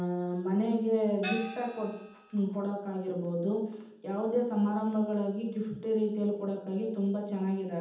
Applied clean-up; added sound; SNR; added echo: none; Gong; 9 dB; reverberation time 0.8 s.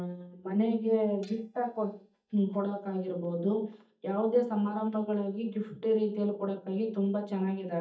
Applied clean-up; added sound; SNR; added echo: neural mask model DeepFilterNet 3.